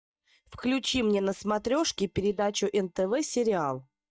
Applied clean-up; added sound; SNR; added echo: neural mask model DeepFilterNet 3.